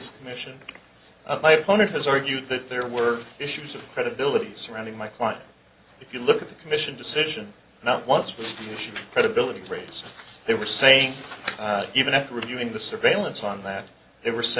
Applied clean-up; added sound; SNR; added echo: none; none; none; none.